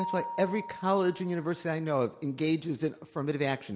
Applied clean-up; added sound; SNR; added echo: none; Mallet percussion; 13 dB; none.